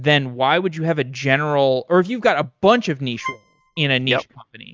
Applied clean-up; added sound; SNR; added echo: neural mask model RNNoise.